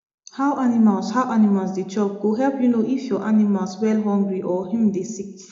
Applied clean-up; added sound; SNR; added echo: none; none; none; reverberation time 0.5 s.